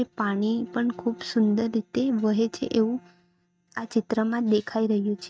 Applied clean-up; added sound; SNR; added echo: neural mask model RNNoise.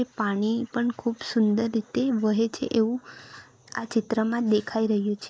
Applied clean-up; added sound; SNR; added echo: neural mask model Resemble Enhance denoiser.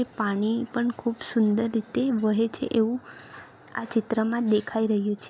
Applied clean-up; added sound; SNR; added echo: none; none; none; none.